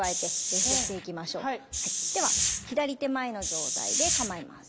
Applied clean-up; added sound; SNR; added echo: none; Hiss; -4 dB; none.